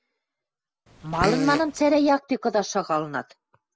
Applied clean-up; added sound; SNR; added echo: none; Fart; 6 dB; none.